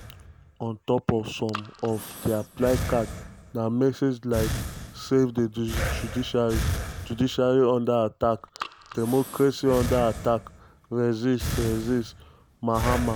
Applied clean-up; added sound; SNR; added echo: none; Breathing; 8 dB; none.